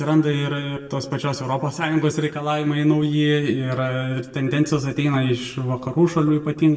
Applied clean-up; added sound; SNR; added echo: none; none; none; reverberation time 0.6 s.